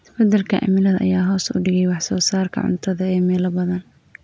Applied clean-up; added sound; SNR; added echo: none; none; none; none.